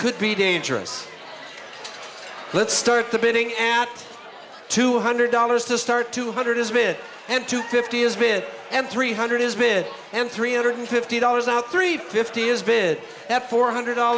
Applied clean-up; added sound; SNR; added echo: none; none; none; none.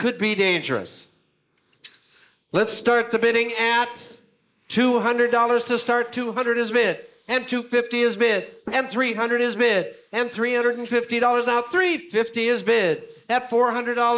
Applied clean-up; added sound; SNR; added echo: neural mask model Resemble Enhance denoiser.